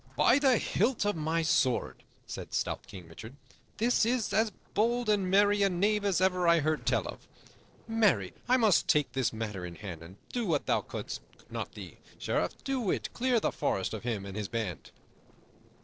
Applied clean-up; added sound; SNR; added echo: neural separator model SepFormer DNS4.